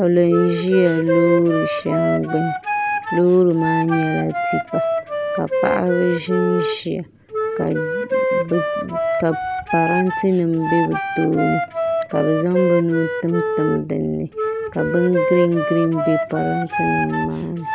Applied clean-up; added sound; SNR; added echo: none; Wind instrument, woodwind instrument; 3 dB; none.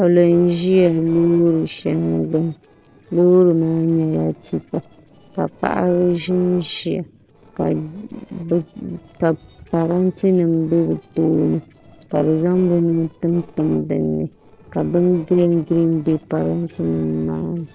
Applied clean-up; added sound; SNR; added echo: neural separator model SepFormer DNS4.